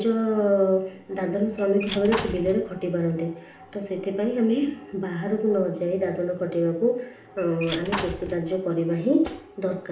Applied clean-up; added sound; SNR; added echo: none; Squeak / Slam / Wood; 9 dB; reverberation time 0.5 s.